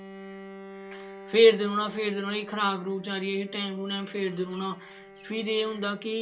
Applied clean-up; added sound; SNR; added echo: none; Bowed string instrument; 18 dB; reverberation time 0.2 s.